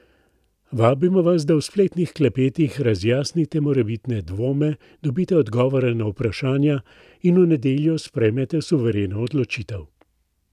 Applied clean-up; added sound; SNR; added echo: none; none; none; none.